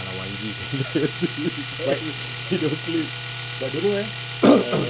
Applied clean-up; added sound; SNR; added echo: none; Domestic sounds, home sounds; 8 dB; none.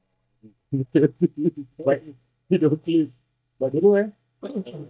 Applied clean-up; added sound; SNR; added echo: neural mask model DeepFilterNet 3.